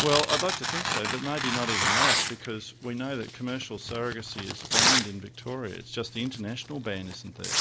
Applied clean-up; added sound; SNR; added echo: none; Tearing; -3 dB; none.